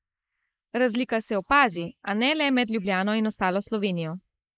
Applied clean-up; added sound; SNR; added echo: neural mask model Resemble Enhance denoiser.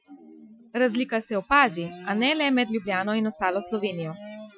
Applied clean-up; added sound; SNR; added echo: classical method Wiener filter.